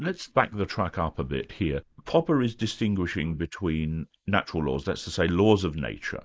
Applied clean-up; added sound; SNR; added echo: neural mask model Resemble Enhance denoiser.